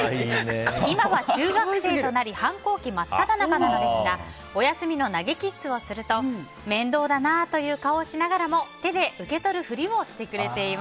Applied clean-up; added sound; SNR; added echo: none; none; none; none.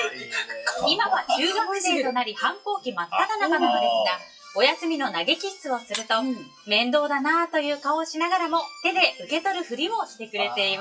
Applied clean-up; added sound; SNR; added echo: classical method WPE with log-MMSE.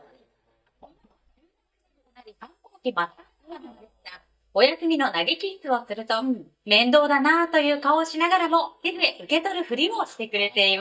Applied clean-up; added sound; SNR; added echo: neural mask model DeepFilterNet 3.